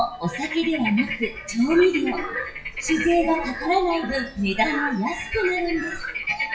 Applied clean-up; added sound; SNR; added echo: classical method WPE with log-MMSE.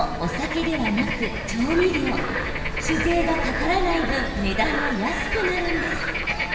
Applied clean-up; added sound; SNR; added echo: none; Bird / Frog; 2 dB; reverberation time 2.1 s.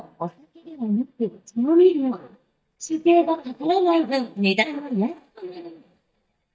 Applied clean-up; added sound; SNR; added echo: neural mask model DeepFilterNet 3.